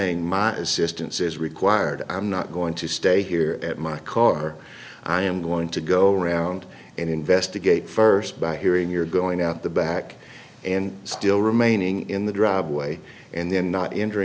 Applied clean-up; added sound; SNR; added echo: none; none; none; none.